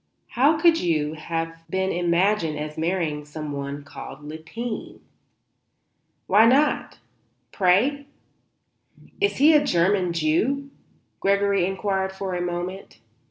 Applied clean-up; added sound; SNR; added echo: none; none; none; none.